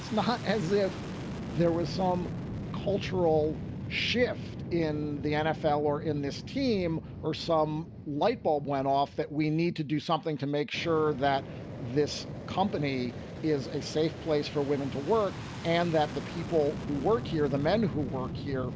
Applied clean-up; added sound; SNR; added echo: none; Fixed-wing aircraft, airplane; 9 dB; none.